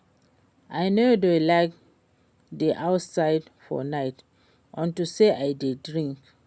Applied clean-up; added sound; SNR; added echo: none; none; none; none.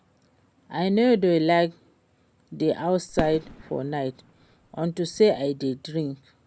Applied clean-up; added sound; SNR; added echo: none; Fireworks; 12 dB; none.